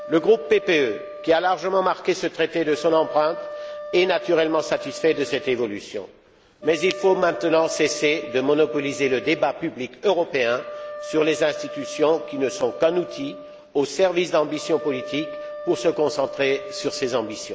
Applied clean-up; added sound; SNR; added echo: none; Wind instrument, woodwind instrument; 13 dB; none.